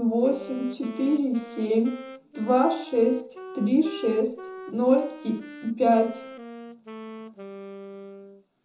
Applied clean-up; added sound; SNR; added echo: none; Wind instrument, woodwind instrument; 15 dB; reverberation time 0.5 s.